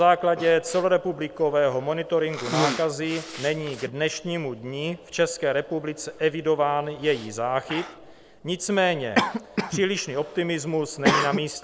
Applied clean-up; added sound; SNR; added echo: none; Cough; 7 dB; none.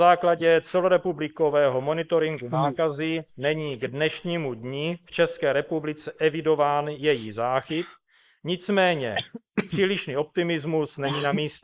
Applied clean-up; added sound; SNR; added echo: neural mask model Resemble Enhance denoiser.